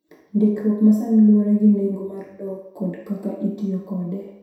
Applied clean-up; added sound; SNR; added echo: none; none; none; reverberation time 0.7 s.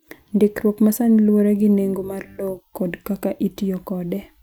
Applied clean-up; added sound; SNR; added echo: none; none; none; none.